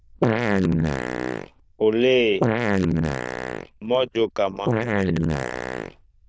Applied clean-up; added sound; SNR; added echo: neural diffusion model UNIVERSE++.